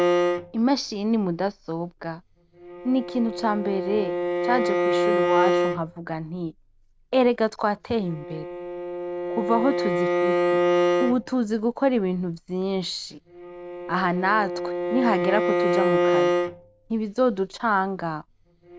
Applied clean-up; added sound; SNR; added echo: none; Bowed string instrument; 0 dB; none.